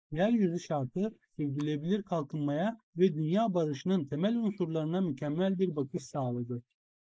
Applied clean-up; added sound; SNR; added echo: neural mask model Resemble Enhance denoiser.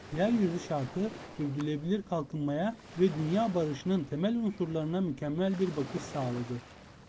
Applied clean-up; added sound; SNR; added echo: none; Waves, surf; 15 dB; none.